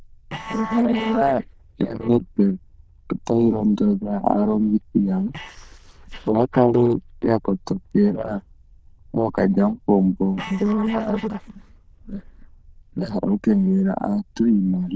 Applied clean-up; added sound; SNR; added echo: neural diffusion model UNIVERSE++.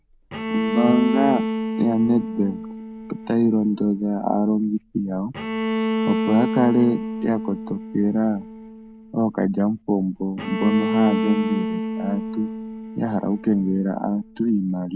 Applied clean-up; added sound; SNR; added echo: none; Bowed string instrument; 5 dB; none.